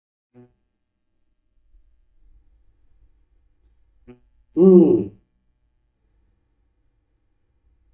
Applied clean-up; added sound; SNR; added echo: neural mask model DeepFilterNet 3.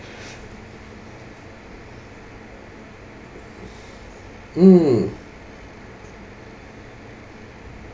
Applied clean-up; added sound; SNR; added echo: none; none; none; none.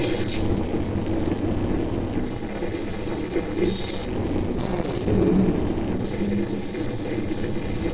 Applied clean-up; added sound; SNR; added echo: neural separator model SepFormer DNS4.